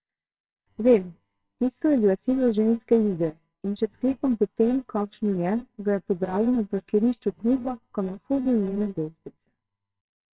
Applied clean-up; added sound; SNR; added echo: neural separator model SepFormer WHAMR!.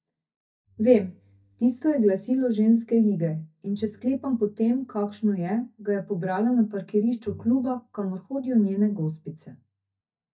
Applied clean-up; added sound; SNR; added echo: neural mask model DeepFilterNet 3.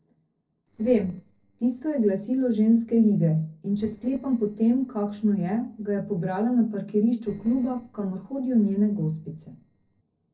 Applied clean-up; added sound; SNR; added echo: neural separator model SepFormer DNS4.